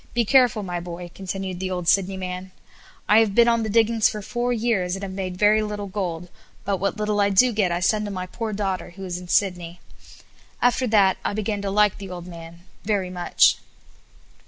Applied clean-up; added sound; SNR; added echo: none; none; none; none.